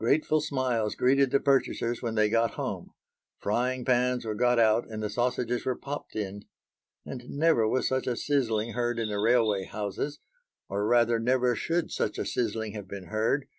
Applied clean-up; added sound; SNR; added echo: none; Bird vocalization, bird call, bird song; 15 dB; none.